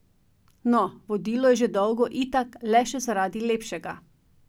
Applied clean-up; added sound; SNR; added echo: none; none; none; none.